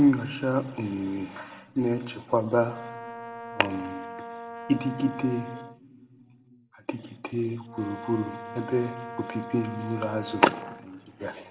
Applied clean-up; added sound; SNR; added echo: none; Brass instrument; 11 dB; reverberation time 1.1 s.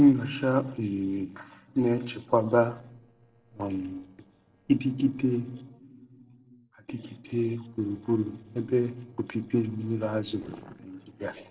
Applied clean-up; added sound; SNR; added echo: neural separator model SepFormer DNS4.